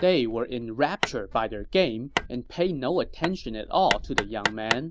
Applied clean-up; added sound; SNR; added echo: none; Hammer; 6 dB; none.